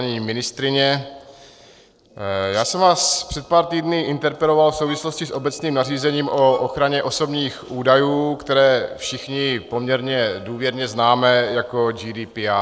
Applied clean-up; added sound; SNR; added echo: neural separator model SepFormer DNS4.